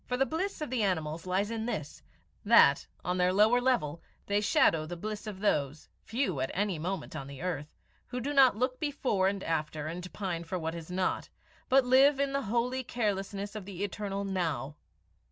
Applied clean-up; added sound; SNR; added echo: none; none; none; none.